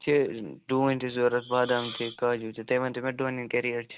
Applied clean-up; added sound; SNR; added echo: none; Hiss; 14 dB; none.